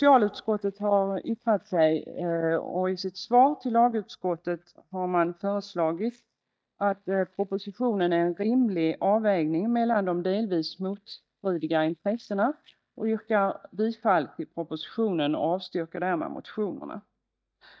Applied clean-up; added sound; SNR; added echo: neural mask model DeepFilterNet 3.